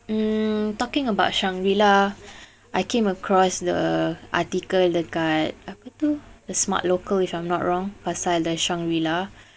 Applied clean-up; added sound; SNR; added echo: none; none; none; none.